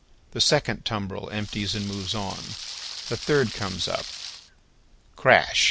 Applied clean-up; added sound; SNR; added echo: none; Rain; 11 dB; none.